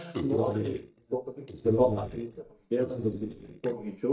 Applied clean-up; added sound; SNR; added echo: neural mask model DeepFilterNet 3.